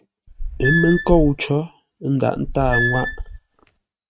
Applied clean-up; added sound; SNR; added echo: neural mask model RNNoise.